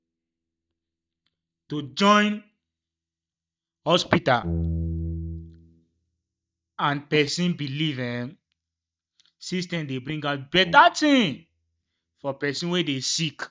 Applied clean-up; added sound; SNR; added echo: neural mask model DeepFilterNet 3.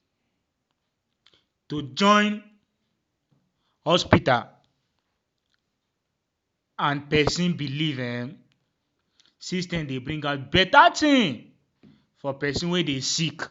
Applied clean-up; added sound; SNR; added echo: none; none; none; none.